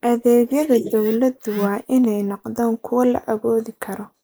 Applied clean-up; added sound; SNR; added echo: neural mask model Resemble Enhance denoiser.